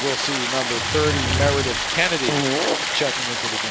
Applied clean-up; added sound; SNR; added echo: none; Stream + Fart / Drawer open or close; -2 dB; none.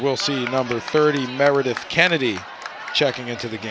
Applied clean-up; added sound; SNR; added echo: none; none; none; none.